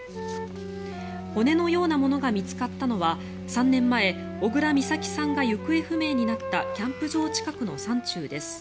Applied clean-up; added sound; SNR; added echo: none; Wind instrument, woodwind instrument + Keyboard (musical); 8 dB; none.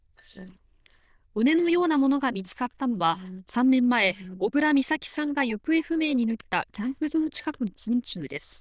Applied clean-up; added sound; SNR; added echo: neural diffusion model UNIVERSE++.